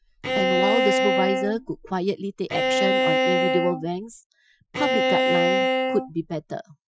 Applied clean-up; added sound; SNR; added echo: classical method Wiener filter.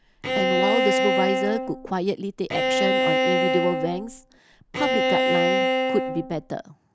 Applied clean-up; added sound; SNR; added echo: none; Bowed string instrument; -4 dB; none.